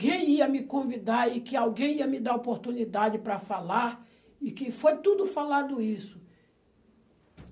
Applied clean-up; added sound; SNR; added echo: none; none; none; none.